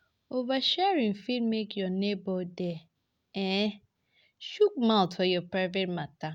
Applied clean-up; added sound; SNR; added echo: none; none; none; none.